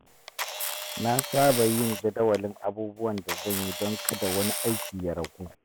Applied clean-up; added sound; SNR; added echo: none; Camera; 5 dB; none.